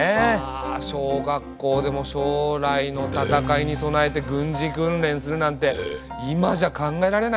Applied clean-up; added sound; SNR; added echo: none; Burping, eructation; 7 dB; none.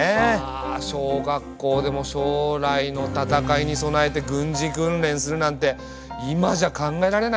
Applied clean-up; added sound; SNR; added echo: none; none; none; none.